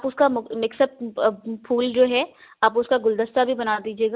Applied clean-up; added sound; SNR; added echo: none; none; none; none.